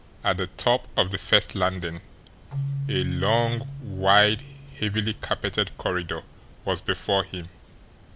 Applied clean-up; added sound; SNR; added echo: none; Keyboard (musical); 11 dB; none.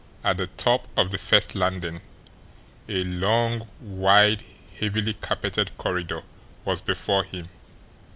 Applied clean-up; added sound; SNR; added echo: none; none; none; none.